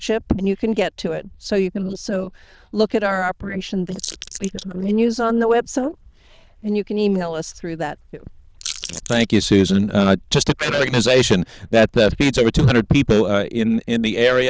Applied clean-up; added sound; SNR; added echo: neural diffusion model UNIVERSE++.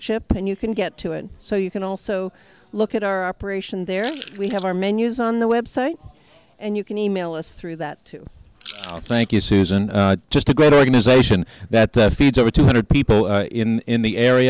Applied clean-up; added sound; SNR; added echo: none; Chewing, mastication / Crushing; 16 dB; none.